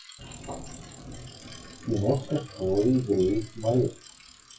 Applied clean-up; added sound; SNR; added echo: classical method WPE with log-MMSE.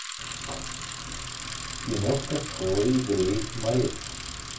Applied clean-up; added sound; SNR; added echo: none; Bicycle; 8 dB; reverberation time 0.3 s.